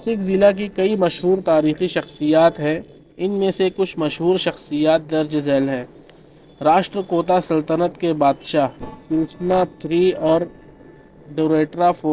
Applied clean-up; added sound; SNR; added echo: neural separator model SepFormer DNS4.